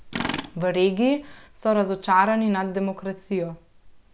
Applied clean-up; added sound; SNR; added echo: none; Tools; 13 dB; none.